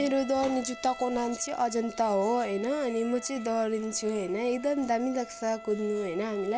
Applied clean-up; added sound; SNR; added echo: none; Trumpet; 17 dB; none.